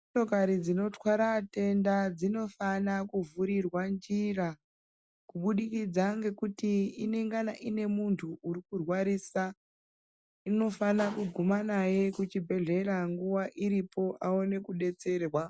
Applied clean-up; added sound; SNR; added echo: none; none; none; none.